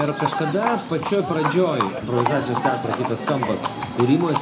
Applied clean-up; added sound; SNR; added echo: none; Livestock, farm animals, working animals; 5 dB; reverberation time 0.3 s.